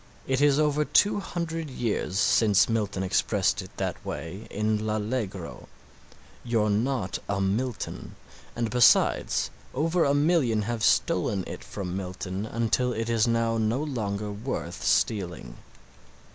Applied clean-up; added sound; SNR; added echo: none; none; none; none.